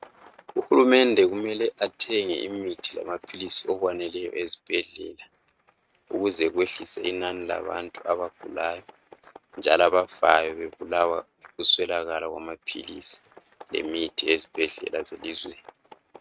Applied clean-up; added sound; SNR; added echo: neural mask model RNNoise.